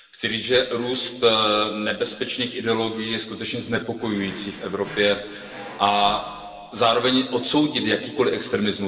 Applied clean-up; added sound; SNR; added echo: none; Drawer open or close; 17 dB; reverberation time 2.3 s.